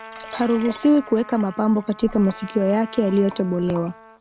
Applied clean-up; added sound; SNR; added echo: none; Trumpet + Liquid; 17 dB; none.